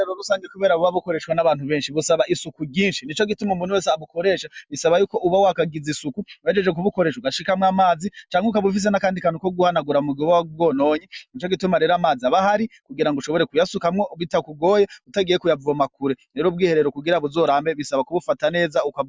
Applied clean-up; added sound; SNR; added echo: none; none; none; none.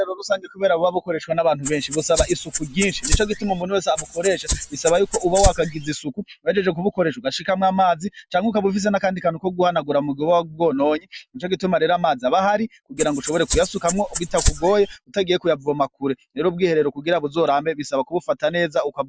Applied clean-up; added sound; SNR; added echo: none; Rattle (instrument); 4 dB; none.